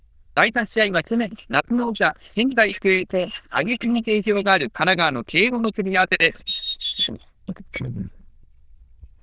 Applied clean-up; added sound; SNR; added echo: neural diffusion model UNIVERSE++.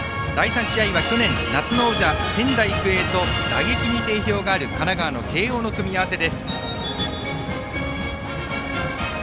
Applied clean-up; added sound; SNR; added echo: none; none; none; none.